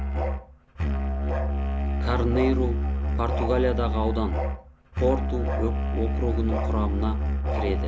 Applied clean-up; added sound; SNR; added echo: none; Musical instrument; -4 dB; none.